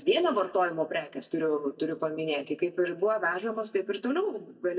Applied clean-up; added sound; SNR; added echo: neural mask model DeepFilterNet 3.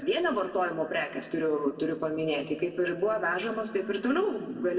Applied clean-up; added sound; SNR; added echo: neural separator model SepFormer DNS4.